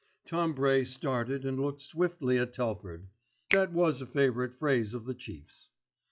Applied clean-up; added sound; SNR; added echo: classical method log-MMSE.